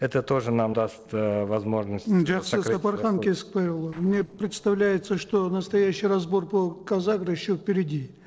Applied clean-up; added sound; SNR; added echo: neural separator model SepFormer DNS4.